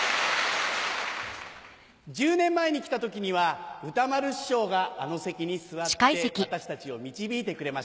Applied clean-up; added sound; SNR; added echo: none; none; none; none.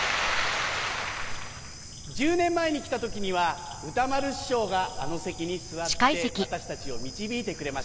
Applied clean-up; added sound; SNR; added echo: none; Bird / Insect; 8 dB; none.